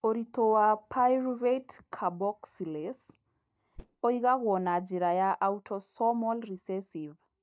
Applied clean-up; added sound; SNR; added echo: neural mask model DeepFilterNet 3.